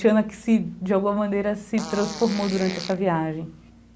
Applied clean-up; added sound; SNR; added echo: none; Fart; 14 dB; none.